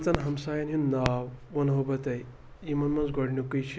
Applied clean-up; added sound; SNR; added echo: none; none; none; none.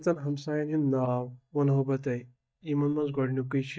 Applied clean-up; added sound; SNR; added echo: neural mask model DeepFilterNet 3.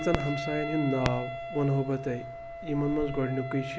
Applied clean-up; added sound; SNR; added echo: none; Wind instrument, woodwind instrument; 8 dB; none.